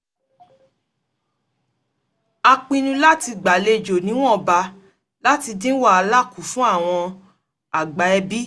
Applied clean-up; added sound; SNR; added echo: none; none; none; none.